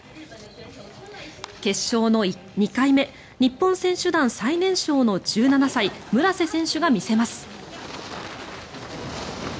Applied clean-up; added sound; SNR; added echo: none; none; none; none.